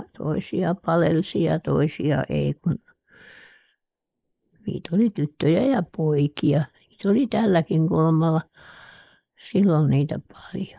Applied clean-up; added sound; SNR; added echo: neural mask model Resemble Enhance denoiser.